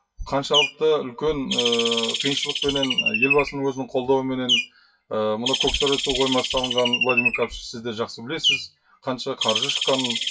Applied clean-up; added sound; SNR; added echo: classical method WPE with log-MMSE.